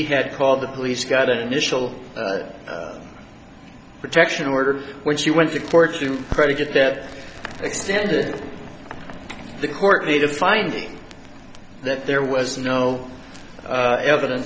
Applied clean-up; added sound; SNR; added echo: none; Crackle; 20 dB; none.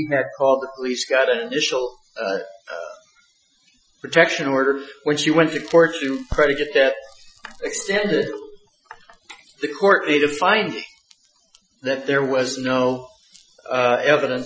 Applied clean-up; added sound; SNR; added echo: classical method Wiener filter.